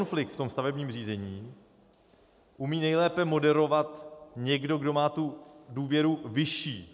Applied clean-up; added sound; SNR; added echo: none; none; none; none.